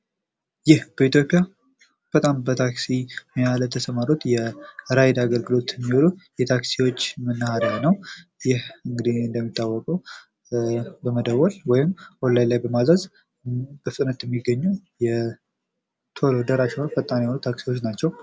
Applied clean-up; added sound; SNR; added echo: none; none; none; none.